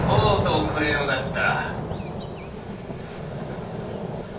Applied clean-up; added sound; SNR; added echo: none; Fireworks; 0 dB; reverberation time 0.4 s.